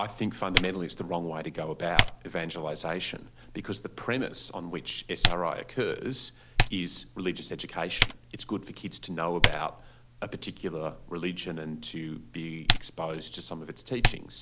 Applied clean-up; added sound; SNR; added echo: none; Typing; -2 dB; none.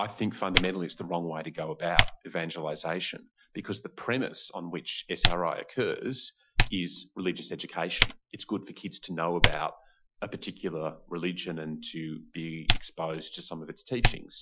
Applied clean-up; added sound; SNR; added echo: classical method Wiener filter.